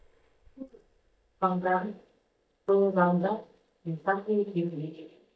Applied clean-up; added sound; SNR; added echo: neural mask model DeepFilterNet 3.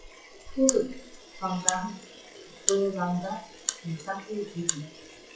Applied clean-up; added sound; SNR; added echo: classical method WPE with log-MMSE.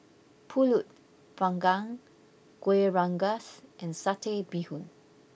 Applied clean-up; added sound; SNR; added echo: none; none; none; none.